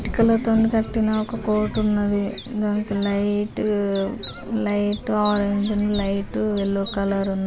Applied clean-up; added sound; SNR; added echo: none; Chirp, tweet + Thunder / Rain; 11 dB; none.